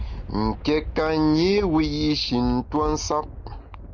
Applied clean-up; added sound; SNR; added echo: none; Thunder; 10 dB; none.